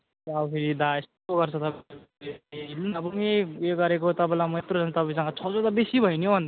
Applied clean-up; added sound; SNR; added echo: none; none; none; none.